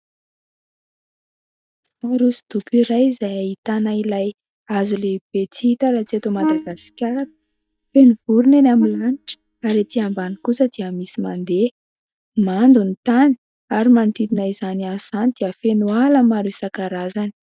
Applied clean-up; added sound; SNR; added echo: neural mask model DeepFilterNet 3.